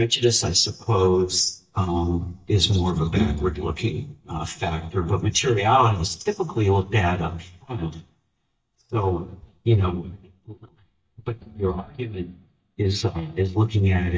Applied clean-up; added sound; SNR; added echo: neural mask model DeepFilterNet 3.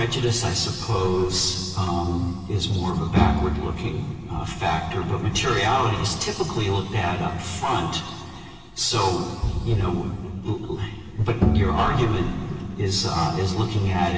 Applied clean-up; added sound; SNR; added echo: none; Bowed string instrument; 2 dB; reverberation time 2.3 s.